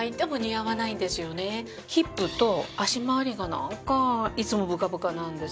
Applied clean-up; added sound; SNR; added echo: none; none; none; none.